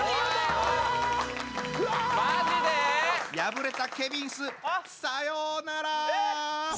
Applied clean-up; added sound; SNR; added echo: none; none; none; none.